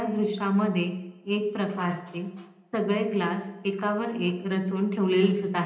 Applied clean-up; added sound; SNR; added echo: none; none; none; reverberation time 0.9 s.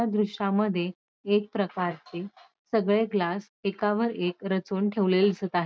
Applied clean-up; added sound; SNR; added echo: none; none; none; none.